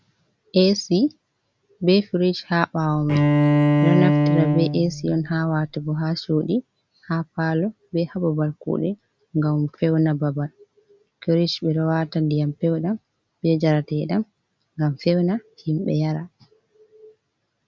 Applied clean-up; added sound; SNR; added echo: none; Bowed string instrument; -3 dB; none.